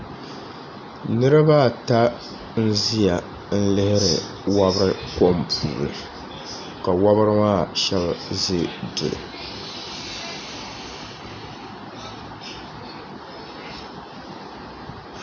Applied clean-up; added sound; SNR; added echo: none; none; none; none.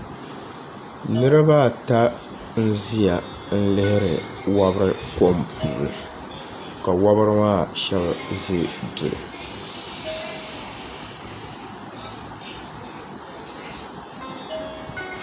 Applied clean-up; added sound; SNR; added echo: none; Plucked string instrument + Bell / Percussion; 17 dB; none.